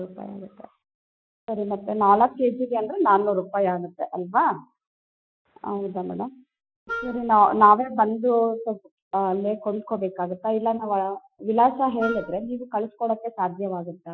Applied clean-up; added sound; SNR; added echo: classical method Wiener filter.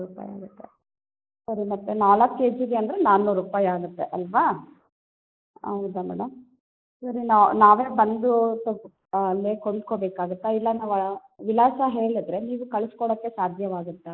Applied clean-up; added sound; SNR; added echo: neural mask model Resemble Enhance denoiser.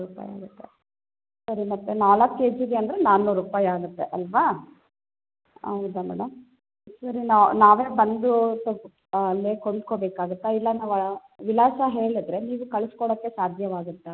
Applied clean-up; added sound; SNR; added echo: none; none; none; none.